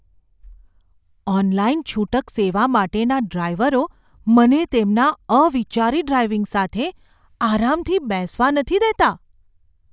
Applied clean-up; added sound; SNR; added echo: none; none; none; none.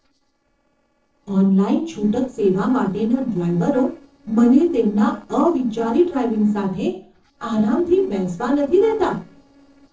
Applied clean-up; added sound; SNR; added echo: neural separator model SepFormer DNS4.